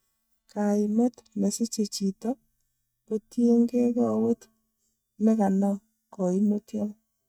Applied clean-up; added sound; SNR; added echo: neural mask model DeepFilterNet 3.